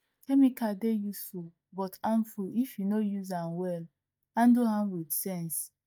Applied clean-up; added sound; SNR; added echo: neural mask model DeepFilterNet 3.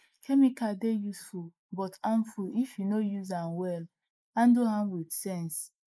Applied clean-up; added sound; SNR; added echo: neural mask model Resemble Enhance denoiser.